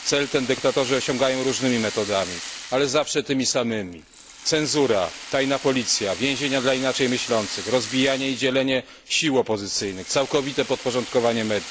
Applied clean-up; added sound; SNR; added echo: none; Rattle (instrument); 13 dB; none.